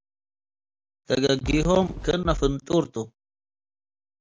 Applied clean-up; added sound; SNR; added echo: none; Fireworks; 6 dB; none.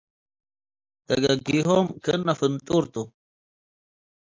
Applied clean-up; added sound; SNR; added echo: neural mask model Resemble Enhance denoiser.